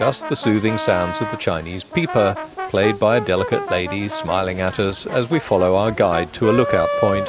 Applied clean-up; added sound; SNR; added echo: none; Brass instrument; 8 dB; none.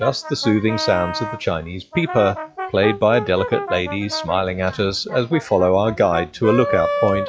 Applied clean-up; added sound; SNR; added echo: classical method log-MMSE.